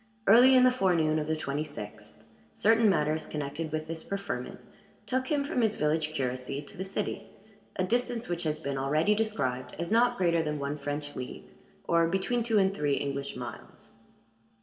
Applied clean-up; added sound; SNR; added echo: none; none; none; reverberation time 1.4 s.